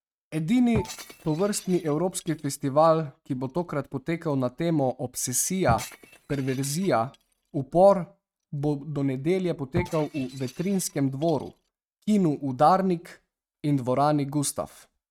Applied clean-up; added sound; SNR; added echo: neural mask model RNNoise.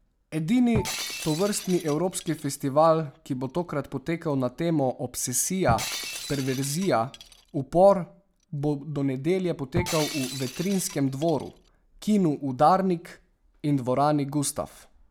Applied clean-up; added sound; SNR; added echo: none; Shatter; 12 dB; none.